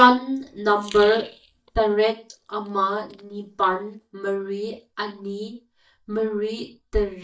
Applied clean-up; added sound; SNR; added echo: neural mask model DeepFilterNet 3.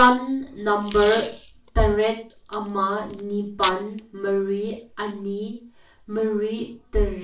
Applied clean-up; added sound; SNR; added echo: none; Packing tape, duct tape; 12 dB; reverberation time 0.3 s.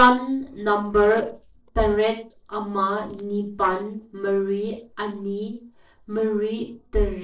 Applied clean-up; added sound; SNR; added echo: neural separator model SepFormer DNS4.